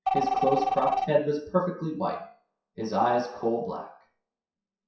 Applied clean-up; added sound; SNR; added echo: classical method WPE with log-MMSE.